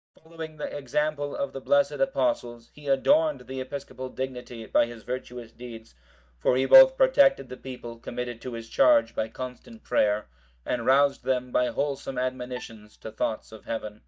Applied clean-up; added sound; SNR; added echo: neural mask model DeepFilterNet 3.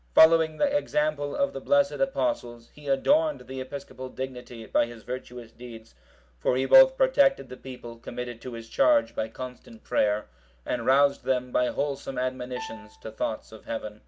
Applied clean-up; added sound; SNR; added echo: none; Piano; 17 dB; none.